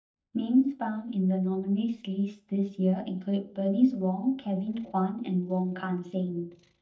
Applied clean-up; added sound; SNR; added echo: neural mask model DeepFilterNet 3.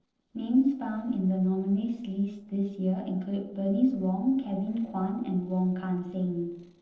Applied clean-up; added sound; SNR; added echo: neural separator model SepFormer DNS4.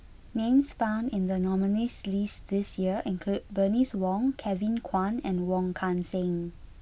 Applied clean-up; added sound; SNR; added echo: none; none; none; none.